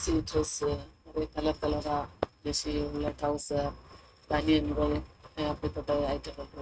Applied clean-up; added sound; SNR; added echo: neural mask model RNNoise.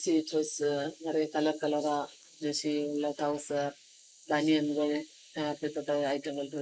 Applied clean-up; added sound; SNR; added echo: neural mask model Resemble Enhance denoiser.